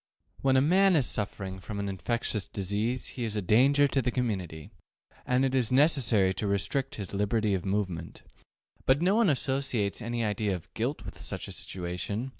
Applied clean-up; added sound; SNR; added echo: none; none; none; none.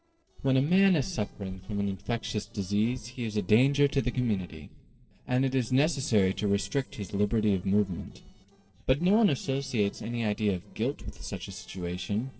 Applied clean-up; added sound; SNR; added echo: neural separator model SepFormer DNS4.